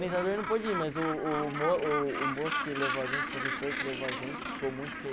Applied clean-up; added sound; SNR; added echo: none; Gull, seagull; 2 dB; none.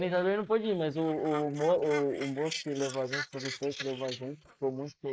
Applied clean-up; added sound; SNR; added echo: neural mask model Resemble Enhance denoiser.